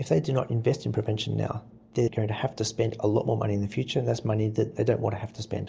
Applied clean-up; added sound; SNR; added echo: none; none; none; none.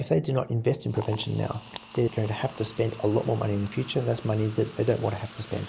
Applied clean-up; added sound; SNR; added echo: none; Liquid; 19 dB; none.